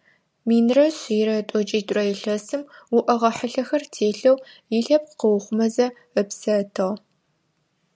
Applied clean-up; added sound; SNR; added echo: none; none; none; none.